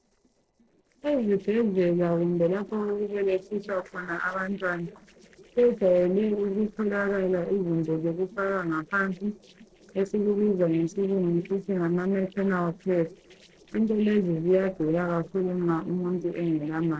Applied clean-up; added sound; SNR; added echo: neural separator model SepFormer DNS4.